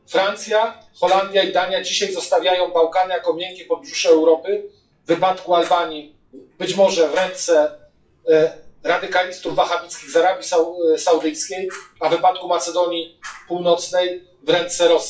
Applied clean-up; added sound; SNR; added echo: classical method WPE with log-MMSE.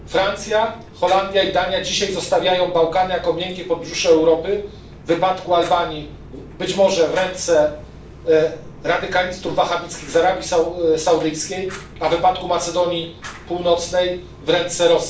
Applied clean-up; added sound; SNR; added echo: none; Fire; 18 dB; reverberation time 0.4 s.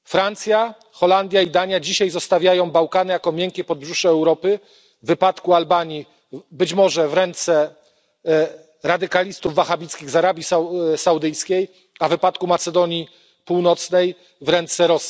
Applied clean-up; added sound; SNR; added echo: none; none; none; none.